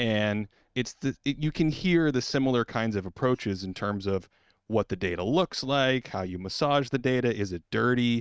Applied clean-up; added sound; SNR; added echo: neural mask model RNNoise.